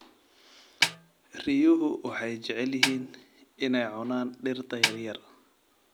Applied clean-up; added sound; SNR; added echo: none; Snare drum; 1 dB; none.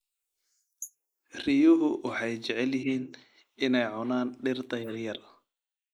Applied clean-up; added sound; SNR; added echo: neural mask model Resemble Enhance denoiser.